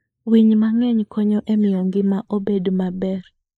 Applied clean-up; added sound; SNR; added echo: neural mask model Resemble Enhance denoiser.